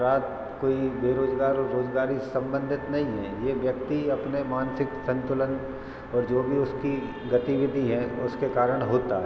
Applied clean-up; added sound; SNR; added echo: none; Wind instrument, woodwind instrument; 20 dB; none.